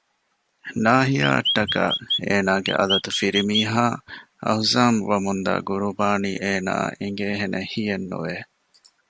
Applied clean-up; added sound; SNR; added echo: none; Chirp, tweet; 4 dB; none.